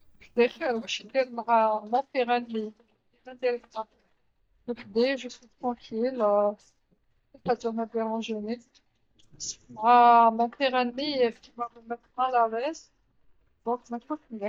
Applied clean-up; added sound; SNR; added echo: neural mask model DeepFilterNet 3.